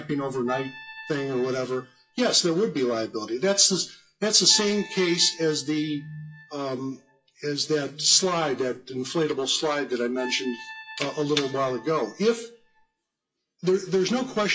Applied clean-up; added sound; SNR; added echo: classical method WPE with log-MMSE.